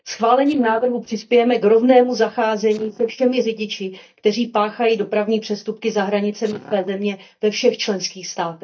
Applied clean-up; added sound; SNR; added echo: neural mask model DeepFilterNet 3.